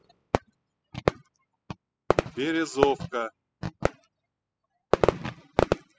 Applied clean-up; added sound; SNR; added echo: classical method spectral subtraction.